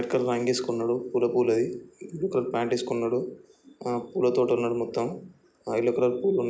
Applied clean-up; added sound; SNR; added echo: none; none; none; none.